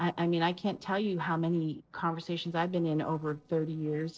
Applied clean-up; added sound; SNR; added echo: neural separator model SepFormer DNS4.